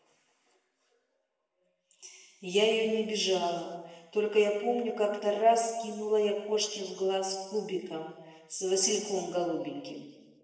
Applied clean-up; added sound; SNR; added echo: none; none; none; reverberation time 1.2 s.